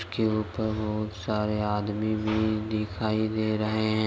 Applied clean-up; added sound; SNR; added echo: none; none; none; none.